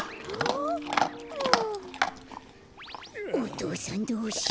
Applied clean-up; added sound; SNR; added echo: none; Chewing, mastication / Dog; -1 dB; none.